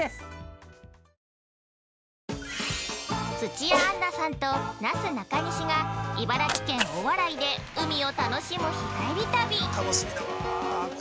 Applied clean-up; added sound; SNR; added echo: none; Cat; 10 dB; none.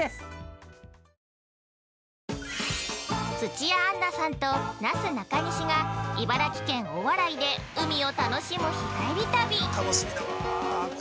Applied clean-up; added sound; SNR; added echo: none; none; none; none.